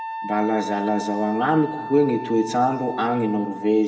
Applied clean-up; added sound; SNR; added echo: none; Wind instrument, woodwind instrument; 10 dB; reverberation time 1.2 s.